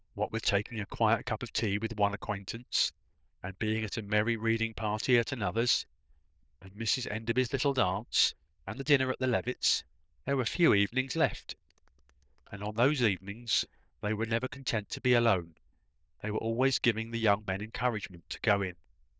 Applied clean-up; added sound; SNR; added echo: neural diffusion model UNIVERSE++.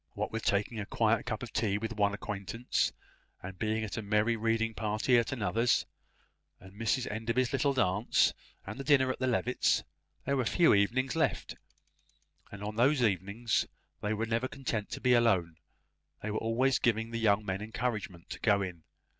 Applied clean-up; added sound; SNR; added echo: none; none; none; none.